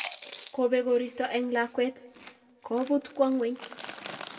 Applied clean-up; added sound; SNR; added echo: none; Chewing, mastication; 16 dB; reverberation time 1.4 s.